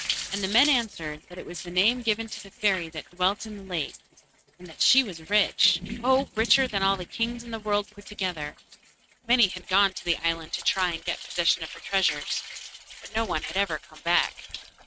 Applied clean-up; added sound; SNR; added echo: neural mask model RNNoise.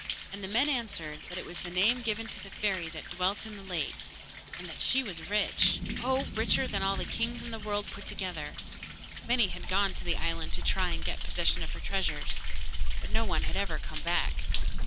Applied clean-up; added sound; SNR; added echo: none; Thunder; -4 dB; none.